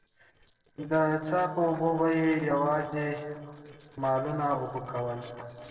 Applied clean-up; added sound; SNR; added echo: neural separator model SepFormer DNS4.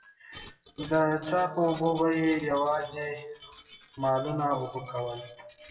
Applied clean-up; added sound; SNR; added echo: classical method WPE with log-MMSE.